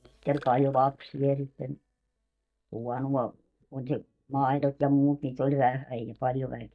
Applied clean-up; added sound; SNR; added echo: neural mask model DeepFilterNet 3.